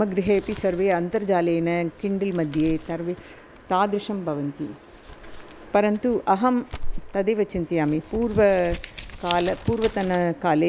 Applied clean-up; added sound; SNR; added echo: none; Crumpling, crinkling; 12 dB; none.